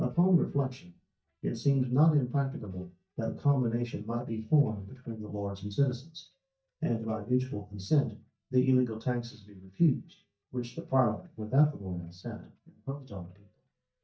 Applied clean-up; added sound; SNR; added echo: neural mask model DeepFilterNet 3.